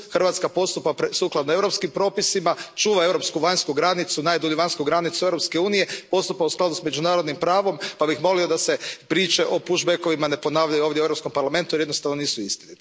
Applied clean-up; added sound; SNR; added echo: none; none; none; none.